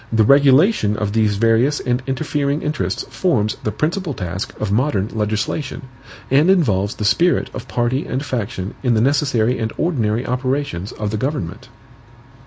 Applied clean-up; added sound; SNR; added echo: none; none; none; none.